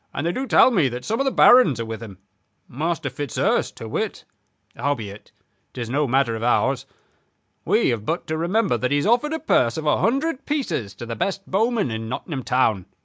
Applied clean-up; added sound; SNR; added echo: none; none; none; none.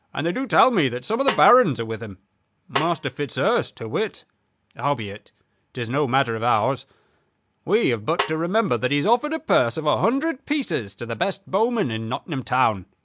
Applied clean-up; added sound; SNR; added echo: none; Snare drum; 9 dB; none.